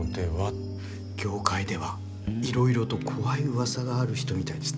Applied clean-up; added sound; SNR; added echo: none; none; none; none.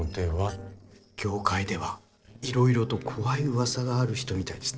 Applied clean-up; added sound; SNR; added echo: neural separator model SepFormer DNS4.